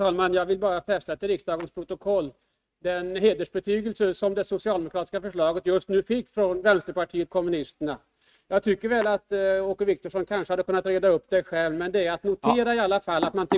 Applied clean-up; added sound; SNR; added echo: neural mask model RNNoise.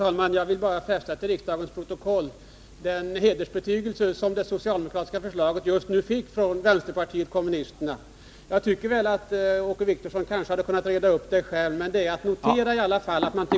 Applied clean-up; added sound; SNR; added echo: none; none; none; none.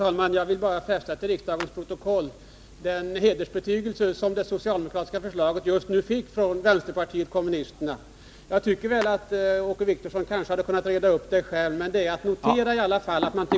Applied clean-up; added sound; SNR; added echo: none; Clapping; 19 dB; none.